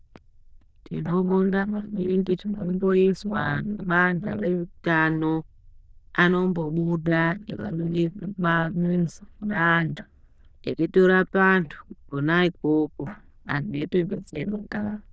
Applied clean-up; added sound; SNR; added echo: neural diffusion model UNIVERSE++.